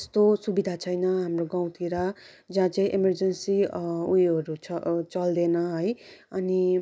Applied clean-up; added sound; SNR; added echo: none; none; none; none.